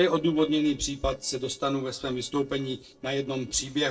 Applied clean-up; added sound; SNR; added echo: neural separator model SepFormer DNS4.